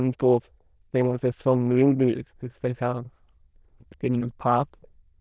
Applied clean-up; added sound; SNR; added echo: neural diffusion model UNIVERSE++.